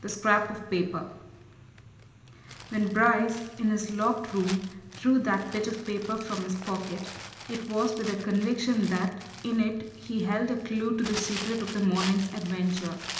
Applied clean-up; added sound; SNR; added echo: none; Crumpling, crinkling; 15 dB; reverberation time 0.9 s.